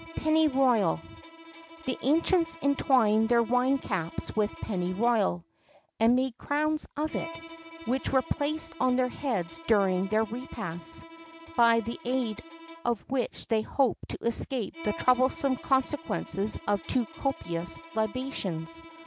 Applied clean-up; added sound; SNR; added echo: none; Bowed string instrument; 18 dB; none.